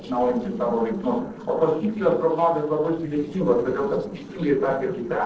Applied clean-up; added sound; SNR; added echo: neural separator model SepFormer DNS4.